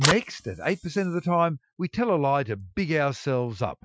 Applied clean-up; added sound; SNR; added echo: classical method Wiener filter.